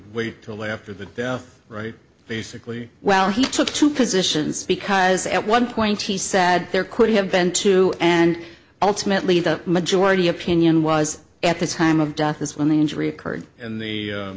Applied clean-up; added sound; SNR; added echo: none; none; none; none.